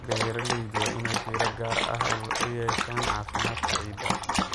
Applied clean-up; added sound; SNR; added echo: none; Dog; -4 dB; none.